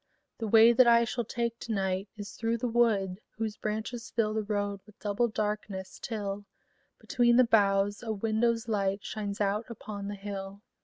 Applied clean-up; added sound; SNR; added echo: none; none; none; none.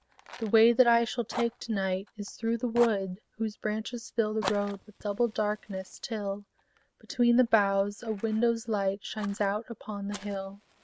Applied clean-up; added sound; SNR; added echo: none; Fire; 17 dB; none.